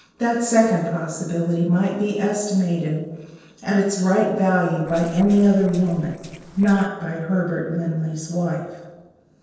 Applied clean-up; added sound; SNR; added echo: neural separator model SepFormer DNS4.